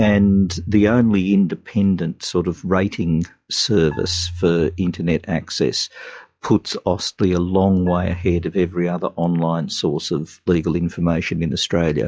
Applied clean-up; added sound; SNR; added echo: classical method log-MMSE.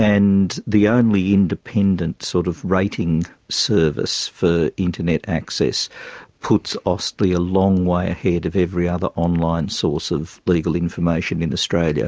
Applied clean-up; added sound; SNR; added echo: none; none; none; none.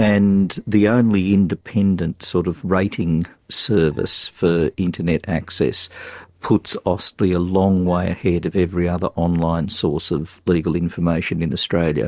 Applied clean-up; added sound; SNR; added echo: neural separator model SepFormer DNS4.